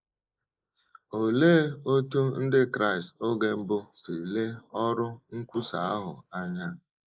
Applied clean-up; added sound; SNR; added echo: neural mask model Resemble Enhance denoiser.